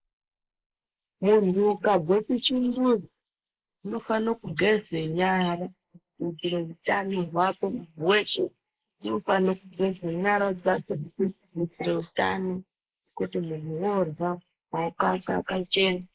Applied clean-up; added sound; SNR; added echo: neural mask model Resemble Enhance denoiser.